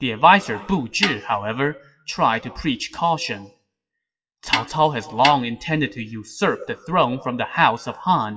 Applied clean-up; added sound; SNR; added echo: classical method WPE with log-MMSE.